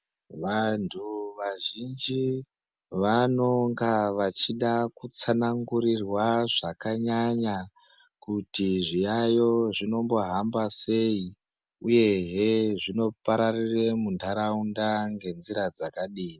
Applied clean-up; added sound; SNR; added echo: none; none; none; none.